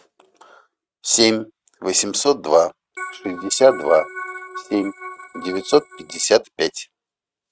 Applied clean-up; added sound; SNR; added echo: neural mask model RNNoise.